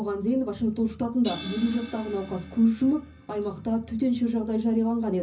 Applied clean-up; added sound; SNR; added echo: none; Crash cymbal; 20 dB; reverberation time 0.4 s.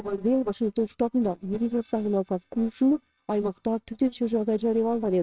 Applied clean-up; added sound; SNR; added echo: neural separator model SepFormer WHAMR!.